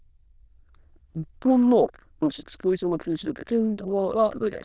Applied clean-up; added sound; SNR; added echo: neural diffusion model UNIVERSE++.